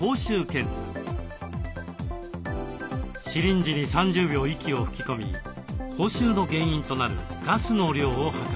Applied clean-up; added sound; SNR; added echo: none; none; none; none.